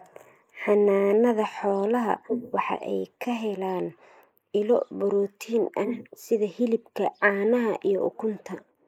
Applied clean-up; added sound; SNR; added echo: neural mask model Resemble Enhance denoiser.